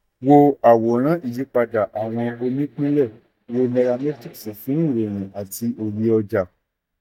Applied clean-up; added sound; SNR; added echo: neural mask model DeepFilterNet 3.